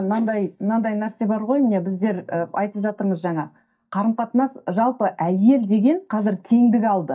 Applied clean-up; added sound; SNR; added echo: neural mask model DeepFilterNet 3.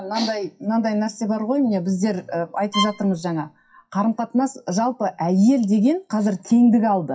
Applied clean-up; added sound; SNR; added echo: classical method WPE with log-MMSE.